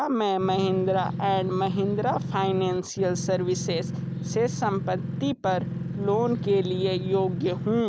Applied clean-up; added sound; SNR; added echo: none; Engine; 5 dB; none.